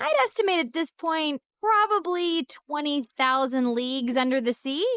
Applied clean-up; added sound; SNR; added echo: neural mask model Resemble Enhance denoiser.